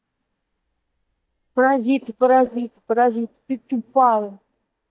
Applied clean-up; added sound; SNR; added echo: neural mask model DeepFilterNet 3.